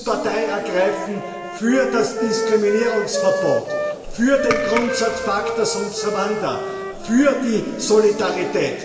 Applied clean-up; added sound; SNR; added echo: none; Wind instrument, woodwind instrument; 7 dB; reverberation time 2.6 s.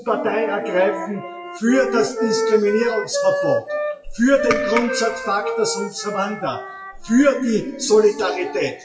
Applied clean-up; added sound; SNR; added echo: classical method WPE with log-MMSE.